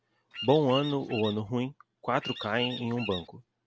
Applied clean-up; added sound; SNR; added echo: none; Bird vocalization, bird call, bird song; 10 dB; none.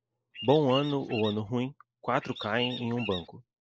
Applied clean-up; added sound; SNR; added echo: neural mask model Resemble Enhance denoiser.